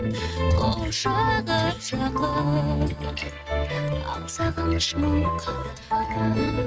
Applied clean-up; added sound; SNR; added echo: neural mask model RNNoise.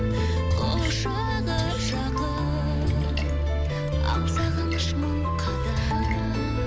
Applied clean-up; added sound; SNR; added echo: none; Splash, splatter; 9 dB; none.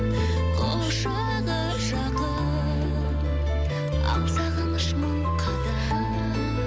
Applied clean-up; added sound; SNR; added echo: none; none; none; none.